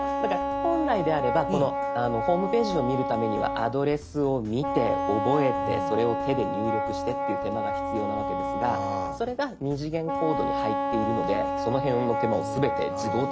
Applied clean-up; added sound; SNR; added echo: none; Wind instrument, woodwind instrument; 1 dB; none.